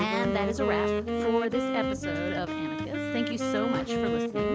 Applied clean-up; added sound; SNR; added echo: none; Wind instrument, woodwind instrument; -3 dB; none.